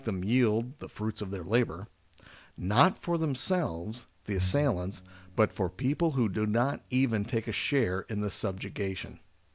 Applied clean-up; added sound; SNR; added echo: none; Bowed string instrument; 13 dB; none.